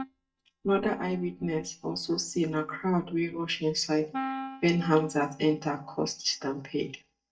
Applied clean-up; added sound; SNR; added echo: neural mask model DeepFilterNet 3.